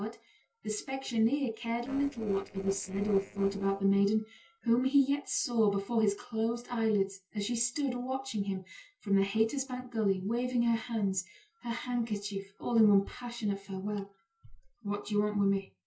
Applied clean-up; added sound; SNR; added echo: neural separator model SepFormer DNS4.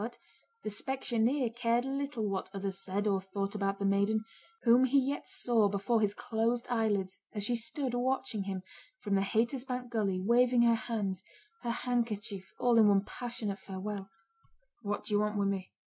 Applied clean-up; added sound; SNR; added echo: none; none; none; none.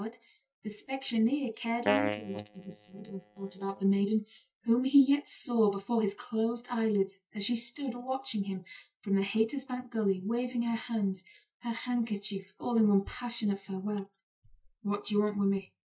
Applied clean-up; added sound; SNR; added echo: neural mask model DeepFilterNet 3.